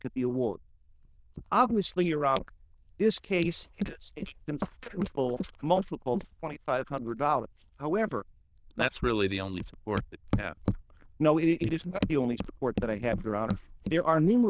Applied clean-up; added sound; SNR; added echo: neural diffusion model UNIVERSE++.